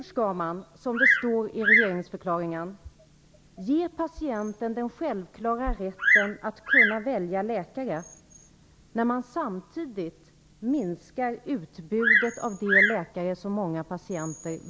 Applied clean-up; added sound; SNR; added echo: none; Bird vocalization, bird call, bird song; -1 dB; none.